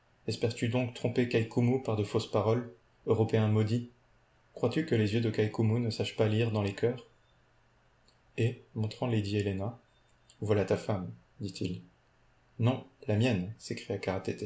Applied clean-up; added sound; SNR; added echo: none; none; none; none.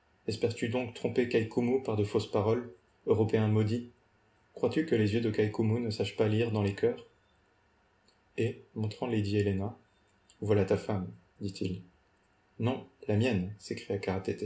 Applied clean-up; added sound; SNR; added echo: none; none; none; reverberation time 0.3 s.